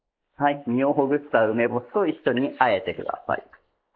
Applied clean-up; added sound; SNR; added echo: neural mask model Resemble Enhance denoiser.